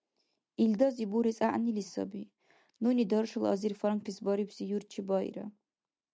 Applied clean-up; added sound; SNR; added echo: none; none; none; none.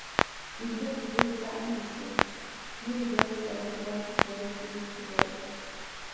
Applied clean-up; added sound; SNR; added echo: none; Clock; -3 dB; reverberation time 1.9 s.